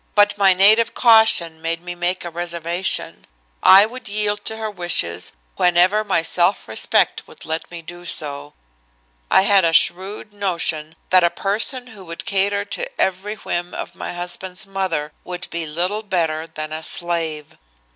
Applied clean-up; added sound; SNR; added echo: none; none; none; none.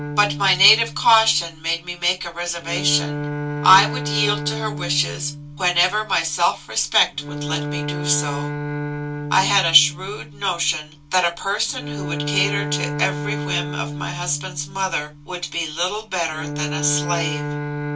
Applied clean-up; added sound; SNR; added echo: none; Bowed string instrument; 6 dB; reverberation time 0.2 s.